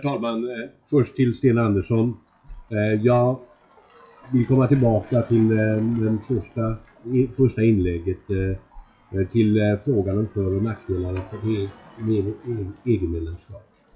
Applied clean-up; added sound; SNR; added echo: classical method WPE with log-MMSE.